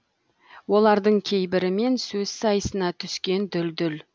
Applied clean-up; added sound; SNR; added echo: none; none; none; none.